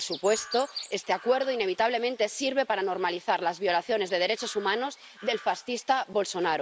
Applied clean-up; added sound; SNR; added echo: none; Chirp, tweet; 17 dB; none.